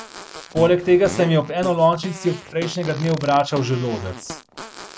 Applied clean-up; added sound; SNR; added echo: none; Fart; 14 dB; none.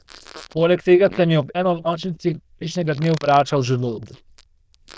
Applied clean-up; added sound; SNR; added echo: neural diffusion model UNIVERSE++.